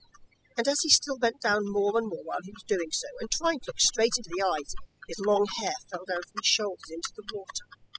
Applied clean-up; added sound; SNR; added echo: classical method spectral subtraction.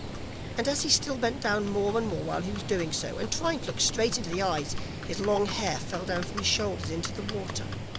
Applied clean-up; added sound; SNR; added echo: none; Livestock, farm animals, working animals; 7 dB; none.